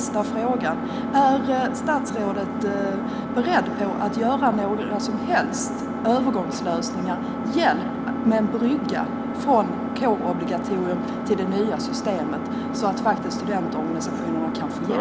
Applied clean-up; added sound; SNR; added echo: none; Engine; 2 dB; none.